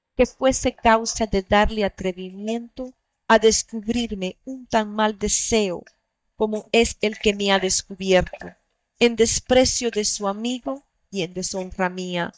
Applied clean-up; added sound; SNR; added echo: neural mask model DeepFilterNet 3.